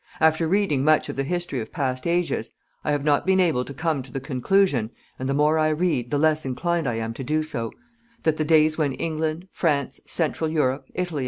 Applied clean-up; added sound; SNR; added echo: none; none; none; none.